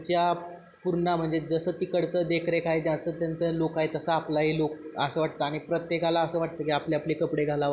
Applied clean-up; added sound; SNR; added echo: none; none; none; none.